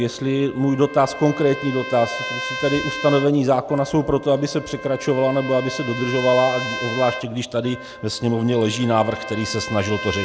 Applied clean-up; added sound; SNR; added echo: none; Trumpet; 11 dB; none.